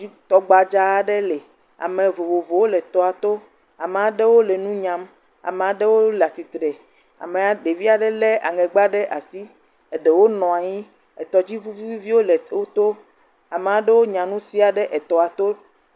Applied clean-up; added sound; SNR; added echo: none; none; none; none.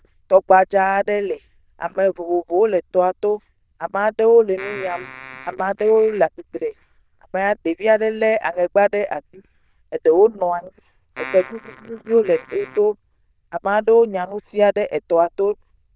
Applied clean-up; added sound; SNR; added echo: neural diffusion model UNIVERSE++.